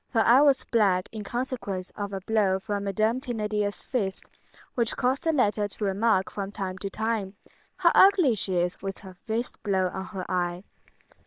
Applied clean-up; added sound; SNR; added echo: neural separator model SepFormer WHAM!.